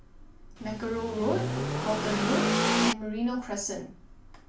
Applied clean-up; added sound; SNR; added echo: none; Accelerating, revving, vroom / Car; -5 dB; reverberation time 0.3 s.